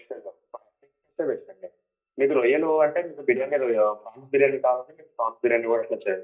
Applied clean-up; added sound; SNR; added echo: neural mask model DeepFilterNet 3.